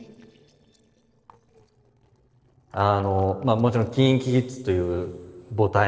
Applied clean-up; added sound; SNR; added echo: neural separator model SepFormer DNS4.